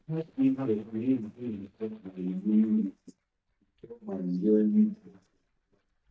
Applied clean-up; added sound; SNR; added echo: neural mask model DeepFilterNet 3.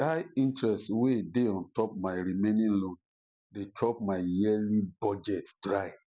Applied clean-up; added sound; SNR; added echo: none; none; none; none.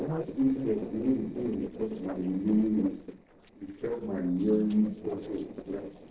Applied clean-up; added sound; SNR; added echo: neural separator model SepFormer DNS4.